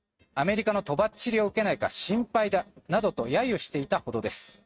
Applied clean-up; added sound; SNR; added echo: neural mask model RNNoise.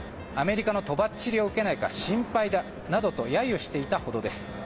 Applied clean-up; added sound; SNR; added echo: none; Telephone; 18 dB; none.